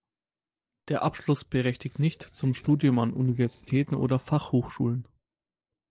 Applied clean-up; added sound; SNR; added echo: neural separator model SepFormer DNS4.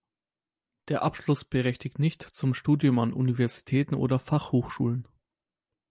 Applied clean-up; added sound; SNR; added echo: none; none; none; none.